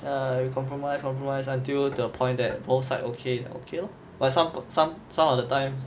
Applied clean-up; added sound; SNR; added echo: none; none; none; none.